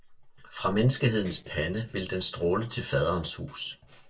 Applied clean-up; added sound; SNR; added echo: neural separator model SepFormer DNS4.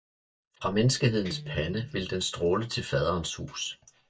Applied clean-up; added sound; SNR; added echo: neural mask model DeepFilterNet 3.